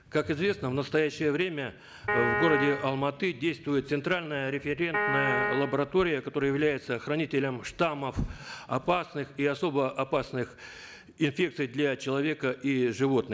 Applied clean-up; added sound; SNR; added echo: none; Piano; 0 dB; none.